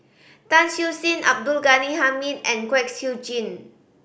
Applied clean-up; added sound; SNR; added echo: none; none; none; none.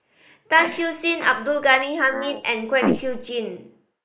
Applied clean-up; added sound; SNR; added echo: neural mask model Resemble Enhance denoiser.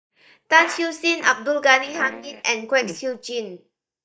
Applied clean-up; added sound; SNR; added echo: neural mask model DeepFilterNet 3.